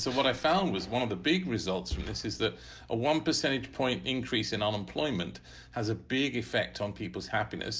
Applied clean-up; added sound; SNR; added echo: none; none; none; none.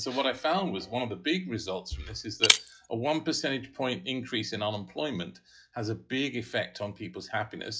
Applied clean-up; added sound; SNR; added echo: classical method log-MMSE.